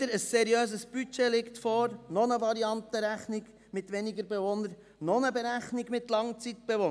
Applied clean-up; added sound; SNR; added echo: none; none; none; none.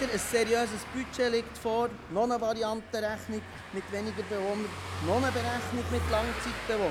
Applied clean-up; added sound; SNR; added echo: none; Car passing by / Engine; 7 dB; none.